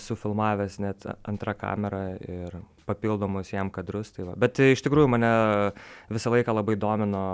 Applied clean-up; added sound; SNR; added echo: none; none; none; none.